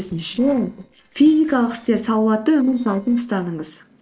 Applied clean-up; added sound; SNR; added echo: neural separator model SepFormer DNS4.